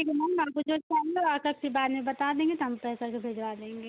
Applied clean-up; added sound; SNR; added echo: none; none; none; none.